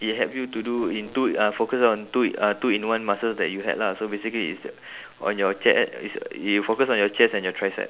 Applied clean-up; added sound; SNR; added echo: none; none; none; none.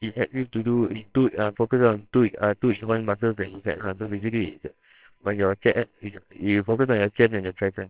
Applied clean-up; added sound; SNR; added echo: neural separator model SepFormer WHAMR!.